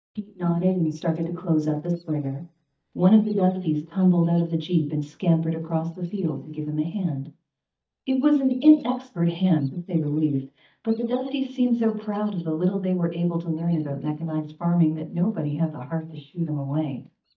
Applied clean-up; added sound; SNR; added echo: neural mask model DeepFilterNet 3.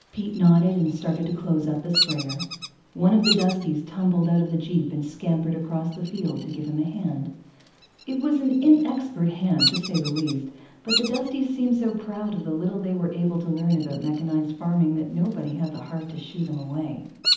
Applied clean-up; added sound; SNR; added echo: none; Bird vocalization, bird call, bird song; 9 dB; reverberation time 0.8 s.